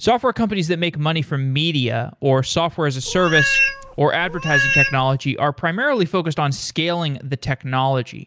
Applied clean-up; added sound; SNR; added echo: none; Meow; 0 dB; none.